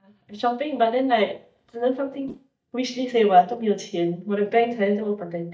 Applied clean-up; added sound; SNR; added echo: neural mask model DeepFilterNet 3.